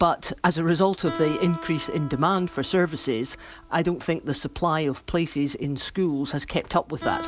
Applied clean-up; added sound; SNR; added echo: none; Guitar; 16 dB; none.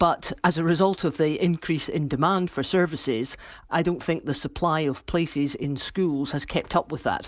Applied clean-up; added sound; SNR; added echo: none; none; none; none.